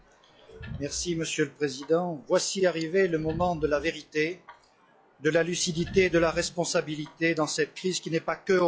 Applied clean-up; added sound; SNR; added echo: classical method log-MMSE.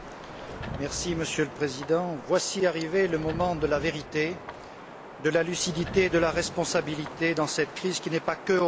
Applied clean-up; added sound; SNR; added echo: none; Wind + Sliding door / Wood; 12 dB; none.